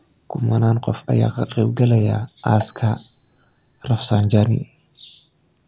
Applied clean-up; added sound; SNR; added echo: none; Marimba, xylophone; 14 dB; none.